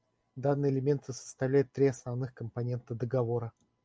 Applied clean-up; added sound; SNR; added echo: none; none; none; none.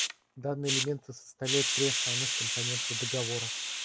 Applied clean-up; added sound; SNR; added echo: none; Hiss; -3 dB; none.